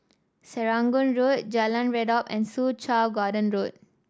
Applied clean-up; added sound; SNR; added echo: none; none; none; none.